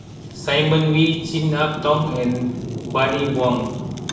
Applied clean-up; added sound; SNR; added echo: none; Fire; 10 dB; reverberation time 0.9 s.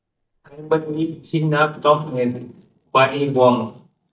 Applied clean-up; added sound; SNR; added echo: neural mask model DeepFilterNet 3.